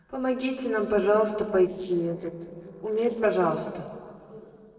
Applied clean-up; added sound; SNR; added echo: neural separator model SepFormer DNS4.